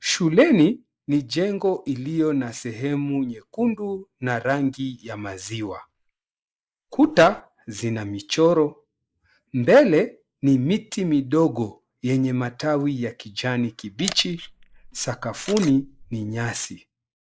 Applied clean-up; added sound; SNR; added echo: neural mask model Resemble Enhance denoiser.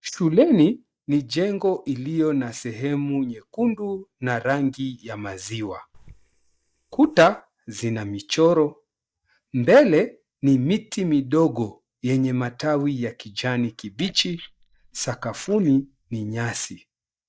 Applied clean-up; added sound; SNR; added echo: neural mask model DeepFilterNet 3.